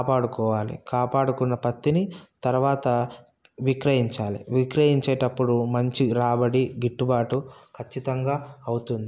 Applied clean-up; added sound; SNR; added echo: none; none; none; none.